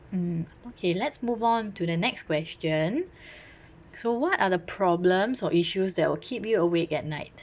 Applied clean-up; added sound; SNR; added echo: none; none; none; none.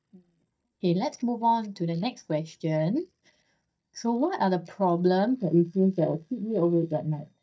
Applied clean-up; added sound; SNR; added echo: neural mask model DeepFilterNet 3.